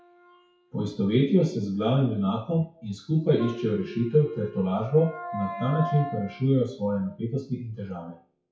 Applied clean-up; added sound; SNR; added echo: classical method WPE with log-MMSE.